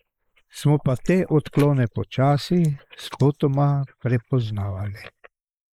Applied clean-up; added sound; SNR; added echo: neural mask model Resemble Enhance denoiser.